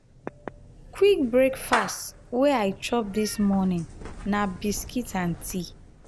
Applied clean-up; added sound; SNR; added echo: none; Meow / Clapping; 13 dB; none.